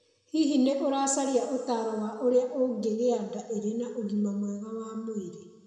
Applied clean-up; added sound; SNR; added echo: none; none; none; reverberation time 1.6 s.